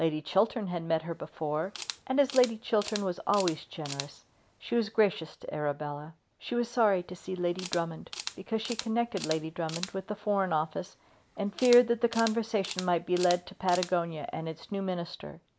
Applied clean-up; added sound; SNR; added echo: none; Camera; 14 dB; none.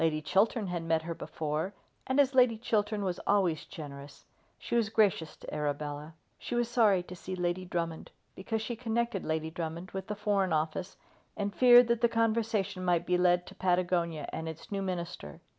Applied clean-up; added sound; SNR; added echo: none; none; none; none.